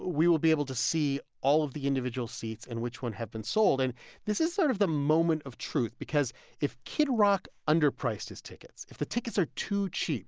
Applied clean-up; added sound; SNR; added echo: none; none; none; none.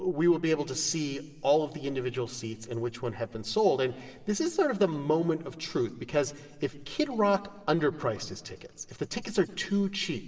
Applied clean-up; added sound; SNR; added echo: none; none; none; reverberation time 1.6 s.